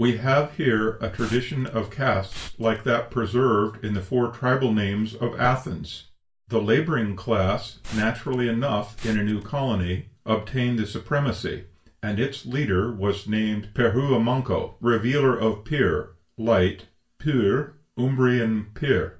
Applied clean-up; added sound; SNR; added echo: none; Liquid; 16 dB; reverberation time 0.3 s.